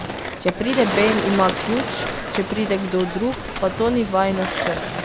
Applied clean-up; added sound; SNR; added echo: none; Skateboard + Bird; 4 dB; none.